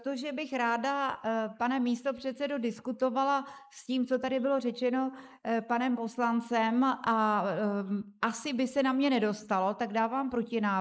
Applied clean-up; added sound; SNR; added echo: neural mask model Resemble Enhance denoiser.